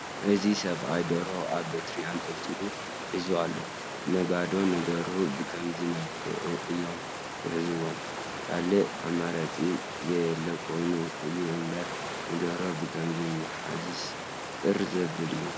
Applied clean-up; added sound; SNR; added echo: none; Water; 6 dB; none.